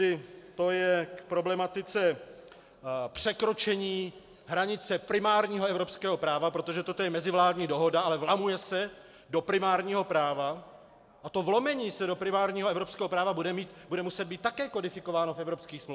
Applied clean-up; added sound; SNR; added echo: none; none; none; none.